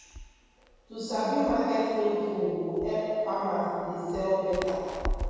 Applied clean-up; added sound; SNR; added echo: none; Crackle; 10 dB; reverberation time 2.2 s.